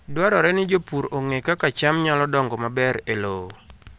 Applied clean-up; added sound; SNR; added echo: none; none; none; none.